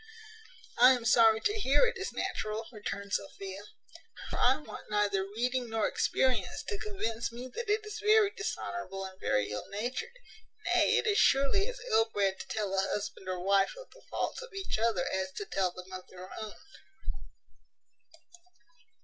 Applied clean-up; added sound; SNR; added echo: none; none; none; none.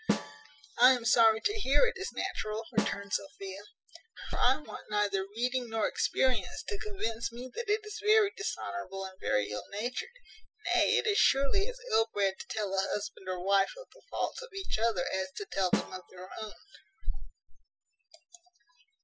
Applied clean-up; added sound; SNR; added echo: classical method spectral subtraction.